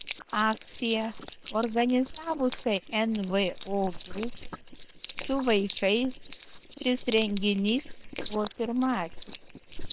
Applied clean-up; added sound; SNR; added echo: neural separator model SepFormer WHAM!.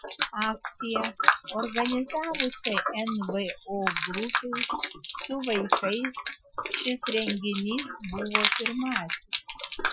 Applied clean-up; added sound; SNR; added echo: classical method Wiener filter.